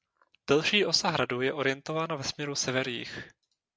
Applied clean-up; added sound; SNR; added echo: none; none; none; none.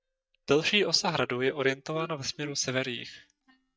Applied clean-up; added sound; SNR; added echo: neural mask model DeepFilterNet 3.